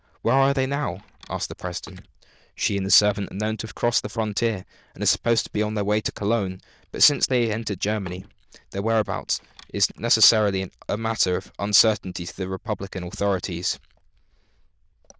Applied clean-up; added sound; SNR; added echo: neural diffusion model UNIVERSE++.